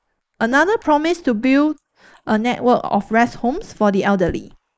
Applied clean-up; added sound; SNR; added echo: neural mask model Resemble Enhance denoiser.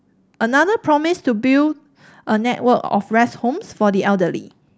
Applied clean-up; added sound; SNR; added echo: none; none; none; none.